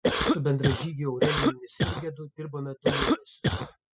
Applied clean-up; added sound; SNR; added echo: classical method spectral subtraction.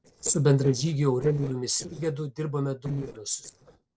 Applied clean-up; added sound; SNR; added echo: neural separator model SepFormer DNS4.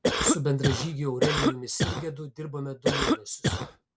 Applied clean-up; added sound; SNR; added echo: none; Cough; -4 dB; none.